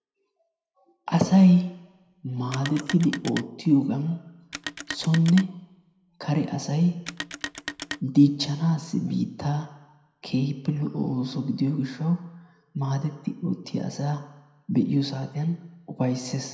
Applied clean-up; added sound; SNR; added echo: none; Telephone; 13 dB; reverberation time 0.8 s.